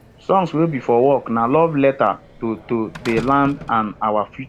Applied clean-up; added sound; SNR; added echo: none; Slam; 19 dB; none.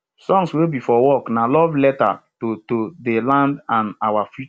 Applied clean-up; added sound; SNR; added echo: none; none; none; none.